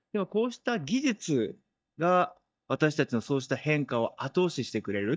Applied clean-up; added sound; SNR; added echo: neural mask model DeepFilterNet 3.